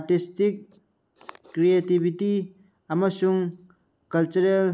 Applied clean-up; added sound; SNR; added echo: none; none; none; none.